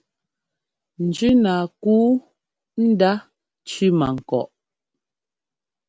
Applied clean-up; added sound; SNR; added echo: none; none; none; none.